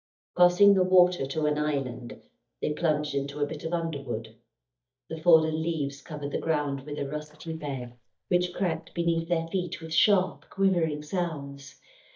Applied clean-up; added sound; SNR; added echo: neural mask model DeepFilterNet 3.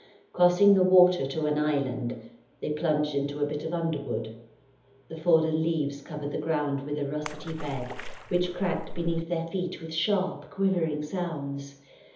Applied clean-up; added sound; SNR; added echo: none; Splash, splatter; 8 dB; reverberation time 0.7 s.